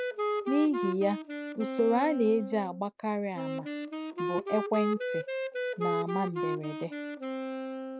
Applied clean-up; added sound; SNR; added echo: none; Wind instrument, woodwind instrument; 3 dB; none.